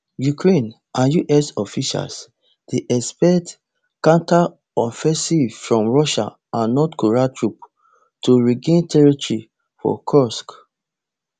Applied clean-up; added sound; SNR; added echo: none; none; none; none.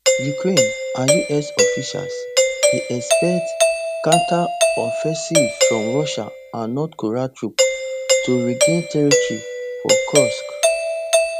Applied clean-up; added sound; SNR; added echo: none; Doorbell; -4 dB; none.